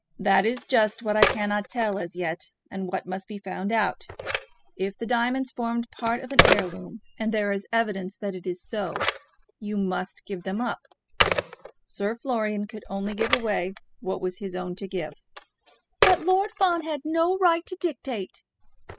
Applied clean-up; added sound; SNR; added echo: classical method spectral subtraction.